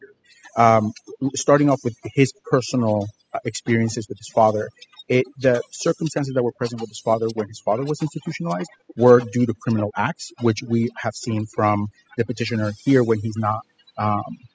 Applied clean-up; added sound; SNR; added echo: classical method spectral subtraction.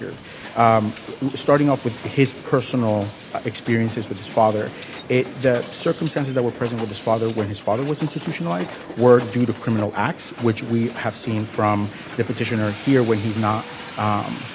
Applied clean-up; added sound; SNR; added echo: none; Hiss; 15 dB; none.